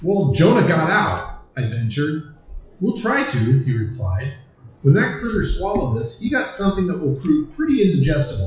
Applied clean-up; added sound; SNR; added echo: classical method WPE with log-MMSE.